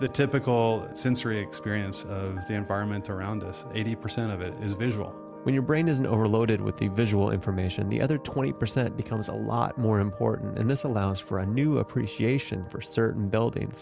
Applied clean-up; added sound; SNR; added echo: none; none; none; none.